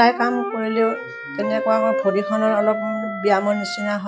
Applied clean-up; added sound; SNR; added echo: classical method log-MMSE.